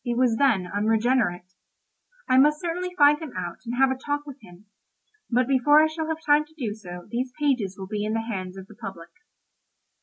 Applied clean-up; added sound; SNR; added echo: none; none; none; none.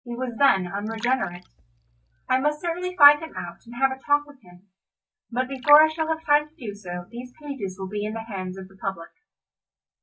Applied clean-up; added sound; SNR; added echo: neural mask model DeepFilterNet 3.